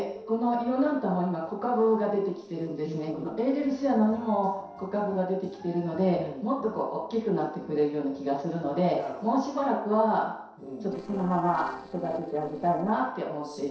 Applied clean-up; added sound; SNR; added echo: neural separator model SepFormer DNS4.